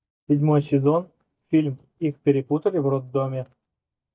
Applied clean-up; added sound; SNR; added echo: neural mask model DeepFilterNet 3.